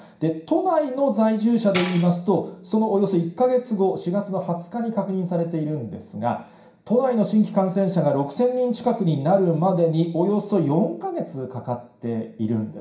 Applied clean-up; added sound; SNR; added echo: none; Tambourine; 0 dB; reverberation time 0.5 s.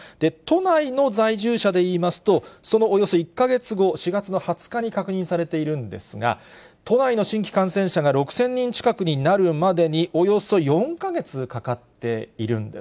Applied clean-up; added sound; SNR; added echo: none; none; none; none.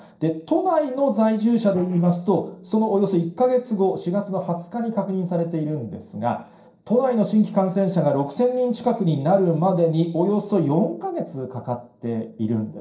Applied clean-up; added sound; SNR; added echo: neural separator model SepFormer DNS4.